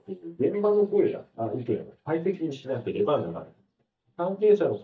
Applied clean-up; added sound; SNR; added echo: neural mask model DeepFilterNet 3.